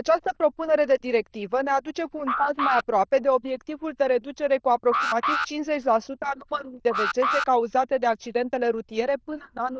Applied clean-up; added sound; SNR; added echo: neural diffusion model UNIVERSE++.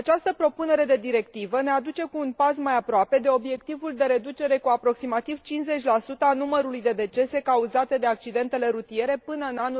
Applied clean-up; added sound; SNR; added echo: none; none; none; none.